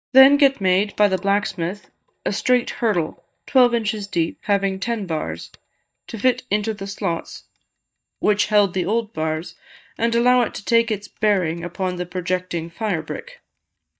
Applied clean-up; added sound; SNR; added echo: neural mask model DeepFilterNet 3.